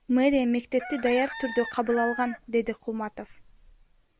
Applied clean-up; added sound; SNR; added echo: none; Chicken, rooster; 12 dB; none.